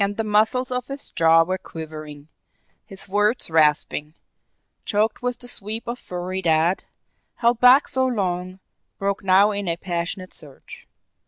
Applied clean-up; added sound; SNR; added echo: none; none; none; none.